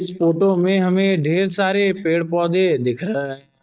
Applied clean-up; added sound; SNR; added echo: neural mask model DeepFilterNet 3.